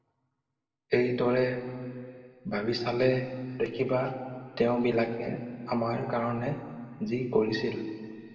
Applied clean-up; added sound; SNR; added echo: none; none; none; reverberation time 2.1 s.